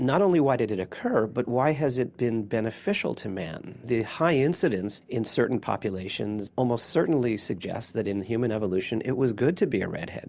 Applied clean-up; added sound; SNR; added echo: none; none; none; none.